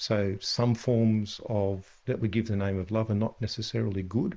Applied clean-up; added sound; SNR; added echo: neural mask model Resemble Enhance denoiser.